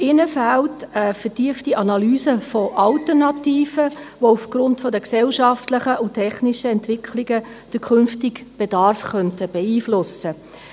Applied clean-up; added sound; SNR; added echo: none; none; none; none.